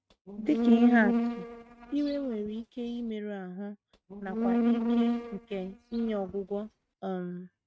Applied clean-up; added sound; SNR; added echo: neural mask model RNNoise.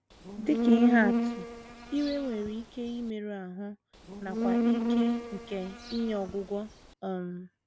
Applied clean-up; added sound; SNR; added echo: none; Insect; 0 dB; none.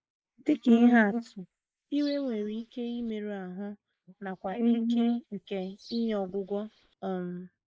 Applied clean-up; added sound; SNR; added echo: neural mask model Resemble Enhance denoiser.